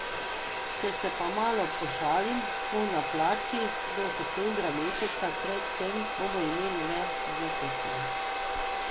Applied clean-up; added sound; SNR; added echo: none; Domestic sounds, home sounds; -1 dB; none.